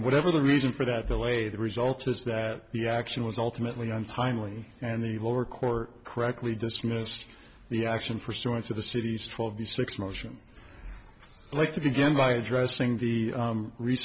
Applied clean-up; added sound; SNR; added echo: none; none; none; none.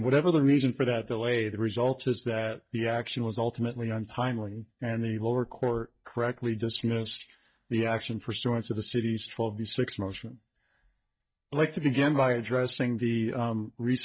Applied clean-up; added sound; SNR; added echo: neural mask model DeepFilterNet 3.